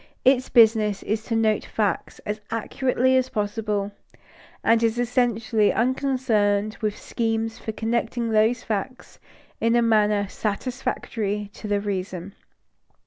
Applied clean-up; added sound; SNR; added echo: none; none; none; none.